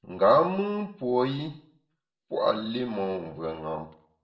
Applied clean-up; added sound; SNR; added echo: none; none; none; reverberation time 0.4 s.